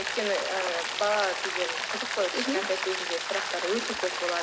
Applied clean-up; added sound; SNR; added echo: none; Rain; 1 dB; none.